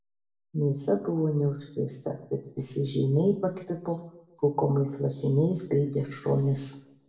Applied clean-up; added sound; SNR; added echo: none; none; none; reverberation time 0.6 s.